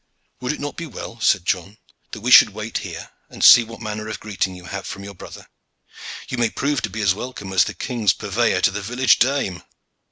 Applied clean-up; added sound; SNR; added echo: none; none; none; none.